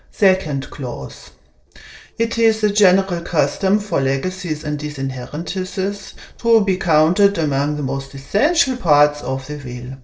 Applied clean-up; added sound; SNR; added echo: neural separator model SepFormer DNS4.